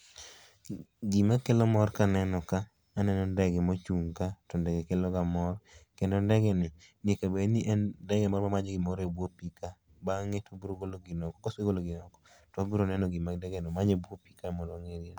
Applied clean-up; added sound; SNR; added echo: none; none; none; none.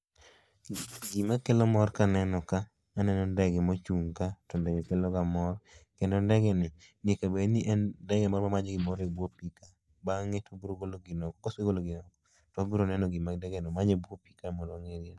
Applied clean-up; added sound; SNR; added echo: neural mask model DeepFilterNet 3.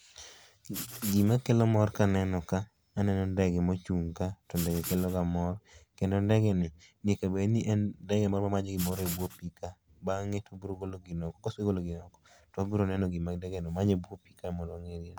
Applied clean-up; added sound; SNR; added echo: none; Writing; 11 dB; none.